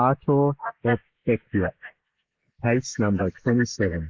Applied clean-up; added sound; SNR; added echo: neural mask model Resemble Enhance denoiser.